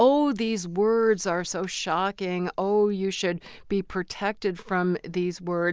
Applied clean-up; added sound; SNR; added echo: none; none; none; none.